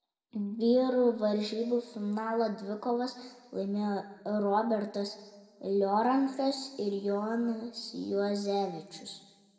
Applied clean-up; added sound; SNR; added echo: none; none; none; reverberation time 1.1 s.